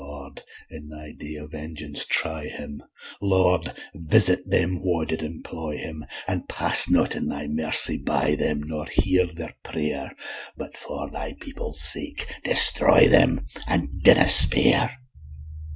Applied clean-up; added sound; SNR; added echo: none; none; none; none.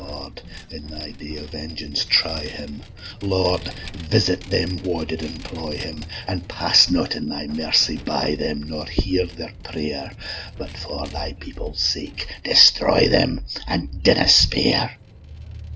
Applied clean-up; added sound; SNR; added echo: none; Vehicle; 16 dB; none.